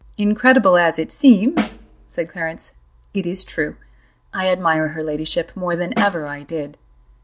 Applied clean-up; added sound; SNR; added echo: none; Snare drum; 9 dB; none.